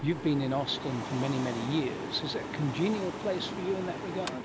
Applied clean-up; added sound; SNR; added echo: none; Mechanical fan; 6 dB; none.